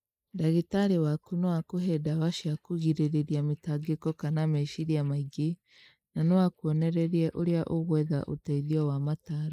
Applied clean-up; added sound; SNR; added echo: neural mask model Resemble Enhance denoiser.